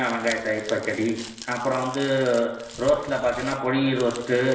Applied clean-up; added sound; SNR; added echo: none; Crumpling, crinkling; 17 dB; reverberation time 0.9 s.